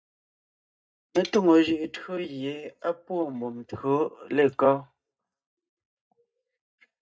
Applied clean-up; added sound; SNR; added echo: neural mask model DeepFilterNet 3.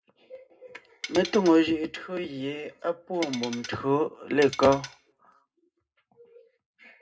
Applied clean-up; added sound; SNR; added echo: none; Tools; 12 dB; reverberation time 0.2 s.